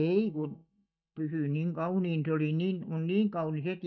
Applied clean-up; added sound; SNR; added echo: neural mask model DeepFilterNet 3.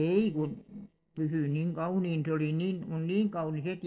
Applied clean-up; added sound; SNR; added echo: neural separator model SepFormer DNS4.